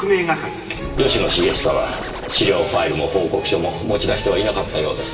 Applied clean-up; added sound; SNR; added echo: none; Scratching (performance technique); 10 dB; reverberation time 2.8 s.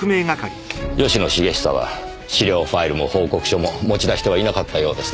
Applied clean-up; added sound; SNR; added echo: none; none; none; none.